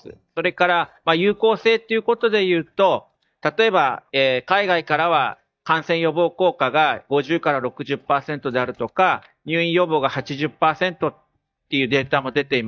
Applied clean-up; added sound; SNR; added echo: neural mask model DeepFilterNet 3.